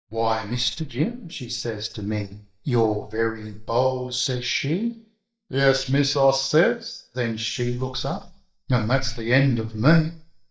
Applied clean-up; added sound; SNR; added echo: neural mask model DeepFilterNet 3.